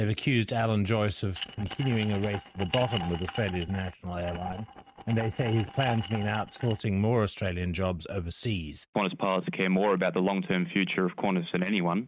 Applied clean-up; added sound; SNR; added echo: neural mask model RNNoise.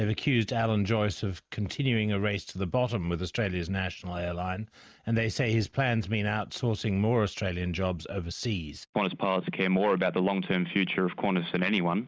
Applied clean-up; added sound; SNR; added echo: none; none; none; none.